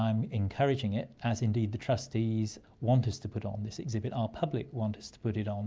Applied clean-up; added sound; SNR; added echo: none; none; none; none.